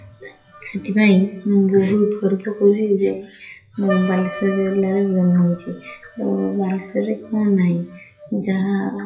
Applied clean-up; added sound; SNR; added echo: classical method WPE with log-MMSE.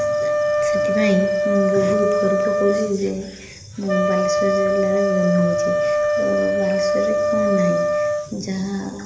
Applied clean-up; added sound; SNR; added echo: none; Wind instrument, woodwind instrument; -4 dB; reverberation time 1.4 s.